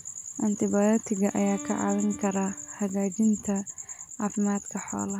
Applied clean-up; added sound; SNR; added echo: none; Bowed string instrument; 18 dB; none.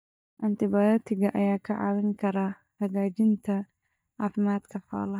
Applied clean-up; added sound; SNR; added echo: neural mask model DeepFilterNet 3.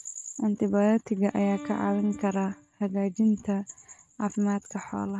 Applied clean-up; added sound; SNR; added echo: neural mask model RNNoise.